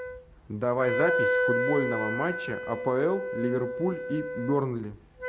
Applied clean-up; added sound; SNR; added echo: none; Wind instrument, woodwind instrument; 1 dB; none.